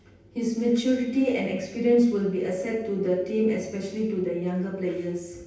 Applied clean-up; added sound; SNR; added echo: none; none; none; reverberation time 0.9 s.